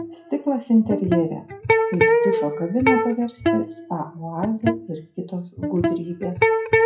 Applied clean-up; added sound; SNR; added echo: classical method WPE with log-MMSE.